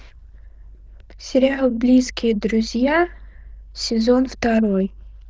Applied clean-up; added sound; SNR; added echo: neural diffusion model UNIVERSE++.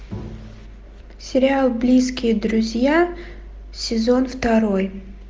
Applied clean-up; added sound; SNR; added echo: none; Bowed string instrument; 18 dB; none.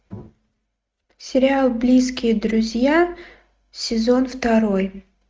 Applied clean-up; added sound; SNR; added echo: neural mask model RNNoise.